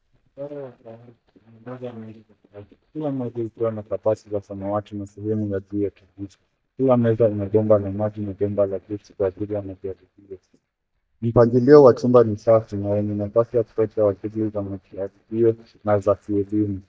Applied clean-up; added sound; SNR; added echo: neural mask model DeepFilterNet 3.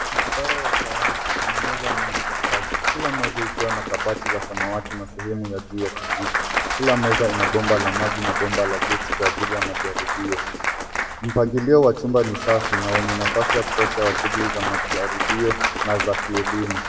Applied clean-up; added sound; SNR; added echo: none; Applause / Cheering / Clapping; 0 dB; reverberation time 0.6 s.